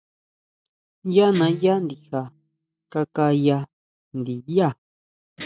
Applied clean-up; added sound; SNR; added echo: neural mask model DeepFilterNet 3.